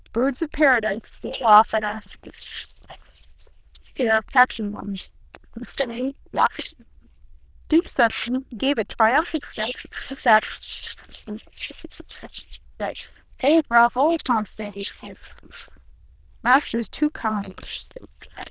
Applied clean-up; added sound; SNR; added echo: neural diffusion model UNIVERSE++.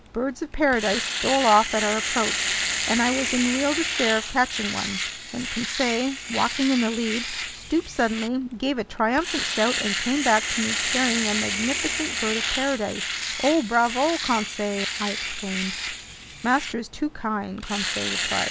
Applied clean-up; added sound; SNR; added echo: none; Domestic sounds, home sounds; 3 dB; none.